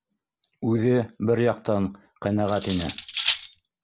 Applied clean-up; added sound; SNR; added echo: none; Cutlery, silverware; -3 dB; none.